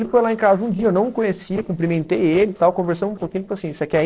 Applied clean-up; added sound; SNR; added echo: neural separator model SepFormer DNS4.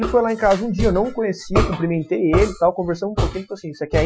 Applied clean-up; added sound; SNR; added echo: classical method Wiener filter.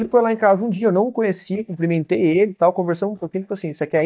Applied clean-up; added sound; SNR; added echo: neural mask model DeepFilterNet 3.